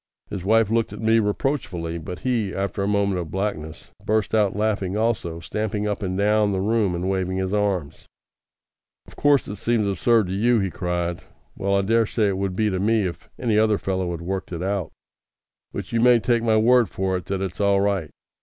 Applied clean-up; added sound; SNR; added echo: none; none; none; none.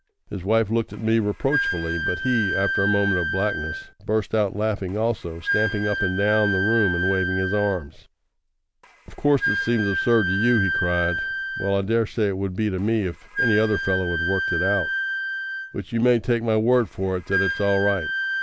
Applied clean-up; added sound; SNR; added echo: none; Wind instrument, woodwind instrument; 4 dB; none.